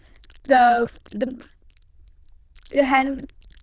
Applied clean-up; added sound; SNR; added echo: neural diffusion model UNIVERSE++.